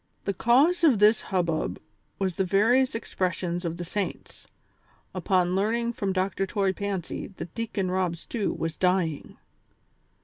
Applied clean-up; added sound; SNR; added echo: none; none; none; none.